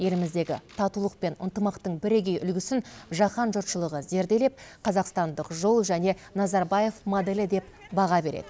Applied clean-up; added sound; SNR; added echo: none; none; none; none.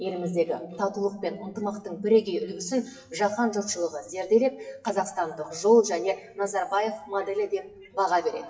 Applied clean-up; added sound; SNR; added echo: classical method WPE with log-MMSE.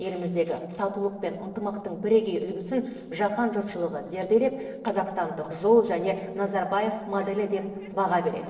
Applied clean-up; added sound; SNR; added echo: neural separator model SepFormer DNS4.